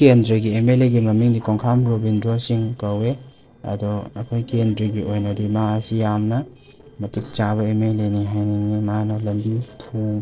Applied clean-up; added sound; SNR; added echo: neural separator model SepFormer DNS4.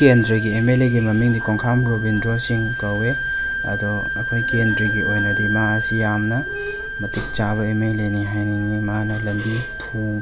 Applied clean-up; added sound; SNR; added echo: none; Wind instrument, woodwind instrument; 5 dB; none.